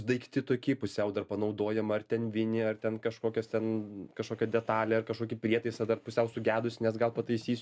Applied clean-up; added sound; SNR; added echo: none; none; none; none.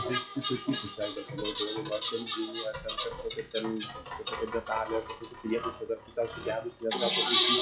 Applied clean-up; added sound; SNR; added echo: classical method log-MMSE.